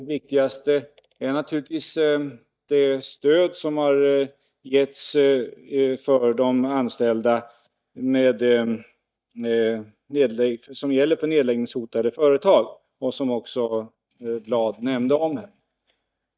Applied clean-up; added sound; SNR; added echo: neural mask model DeepFilterNet 3.